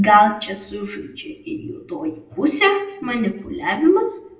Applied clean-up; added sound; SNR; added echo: none; none; none; reverberation time 0.5 s.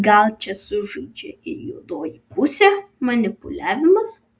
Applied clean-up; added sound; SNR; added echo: none; none; none; none.